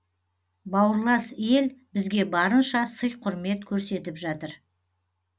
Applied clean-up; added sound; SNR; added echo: none; none; none; none.